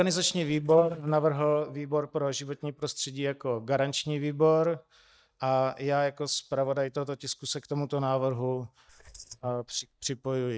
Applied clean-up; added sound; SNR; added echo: neural mask model DeepFilterNet 3.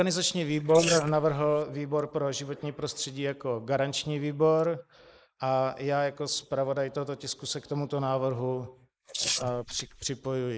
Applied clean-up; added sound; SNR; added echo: neural mask model Resemble Enhance denoiser.